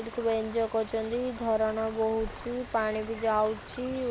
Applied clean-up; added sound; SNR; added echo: none; Rain; 16 dB; none.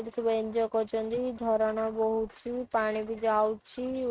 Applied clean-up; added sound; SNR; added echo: neural mask model RNNoise.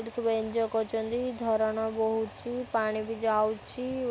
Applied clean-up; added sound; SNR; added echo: none; none; none; none.